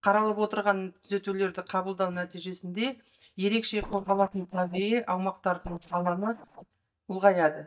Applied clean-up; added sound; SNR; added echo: neural mask model DeepFilterNet 3.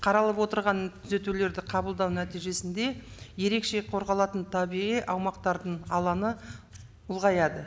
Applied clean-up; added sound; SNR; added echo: none; none; none; none.